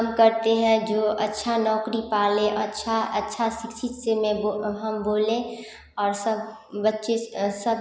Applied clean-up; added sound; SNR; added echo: none; none; none; none.